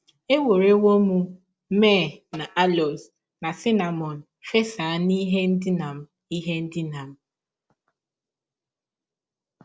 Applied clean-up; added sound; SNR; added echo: neural separator model SepFormer DNS4.